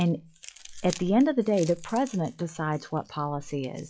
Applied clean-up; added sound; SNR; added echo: classical method log-MMSE.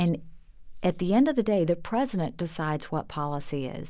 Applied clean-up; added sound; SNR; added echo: none; none; none; none.